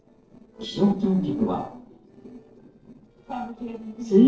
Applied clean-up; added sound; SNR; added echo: neural separator model SepFormer DNS4.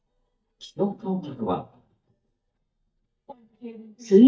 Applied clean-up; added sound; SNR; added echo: neural mask model DeepFilterNet 3.